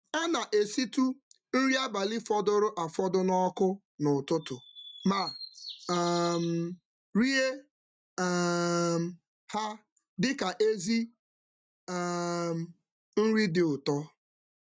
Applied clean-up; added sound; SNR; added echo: neural mask model RNNoise.